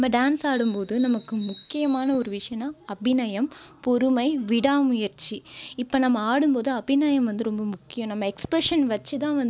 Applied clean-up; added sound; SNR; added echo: none; Bird; 16 dB; none.